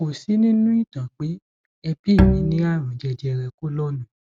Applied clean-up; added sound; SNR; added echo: neural mask model RNNoise.